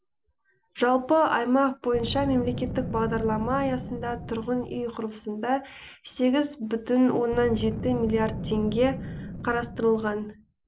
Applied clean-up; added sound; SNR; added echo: none; Boom; 10 dB; none.